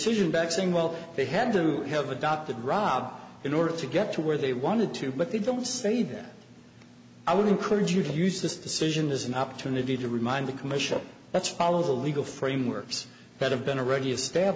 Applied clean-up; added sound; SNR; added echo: none; none; none; none.